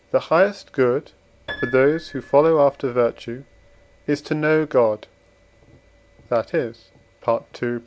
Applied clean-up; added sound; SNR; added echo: none; Piano; 17 dB; none.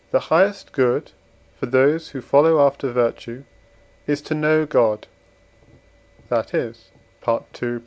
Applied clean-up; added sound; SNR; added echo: none; none; none; none.